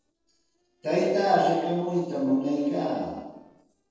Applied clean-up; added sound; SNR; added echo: neural separator model SepFormer DNS4.